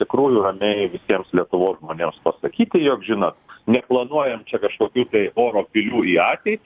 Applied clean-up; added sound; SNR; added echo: none; none; none; none.